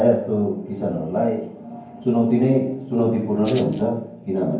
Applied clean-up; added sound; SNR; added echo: none; Rattle (instrument); 19 dB; reverberation time 0.9 s.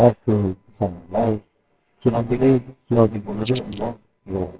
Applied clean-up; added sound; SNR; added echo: neural separator model SepFormer WHAMR!.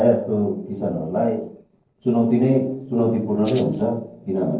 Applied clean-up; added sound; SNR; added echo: neural separator model SepFormer DNS4.